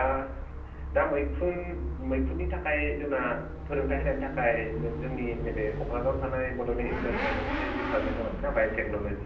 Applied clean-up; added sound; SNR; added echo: none; Motorcycle / Accelerating, revving, vroom; 3 dB; reverberation time 0.6 s.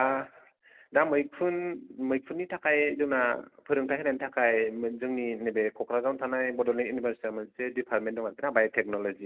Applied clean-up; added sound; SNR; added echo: none; none; none; none.